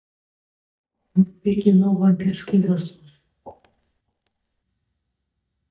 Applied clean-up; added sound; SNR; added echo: neural mask model DeepFilterNet 3.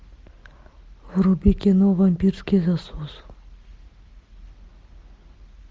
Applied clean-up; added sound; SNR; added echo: none; none; none; none.